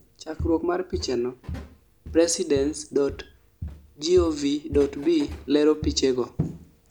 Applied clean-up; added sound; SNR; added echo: none; Walk, footsteps; 11 dB; none.